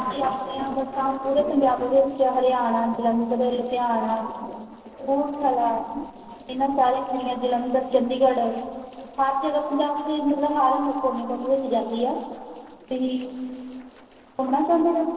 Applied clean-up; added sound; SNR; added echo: neural separator model SepFormer DNS4.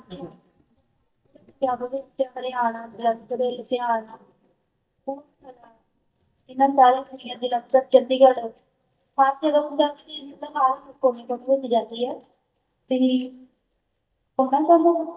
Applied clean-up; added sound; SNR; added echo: neural mask model DeepFilterNet 3.